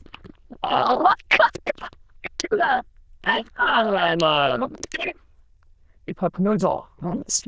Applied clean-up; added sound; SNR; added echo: neural diffusion model UNIVERSE++.